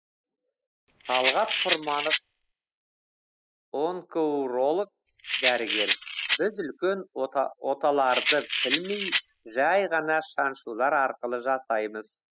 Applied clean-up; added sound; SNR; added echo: classical method spectral subtraction.